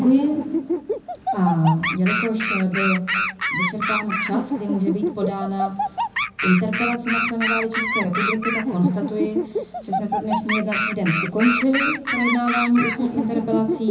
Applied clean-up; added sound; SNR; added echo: none; Animal; 2 dB; reverberation time 0.4 s.